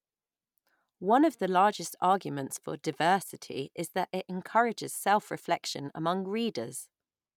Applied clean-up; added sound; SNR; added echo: none; none; none; none.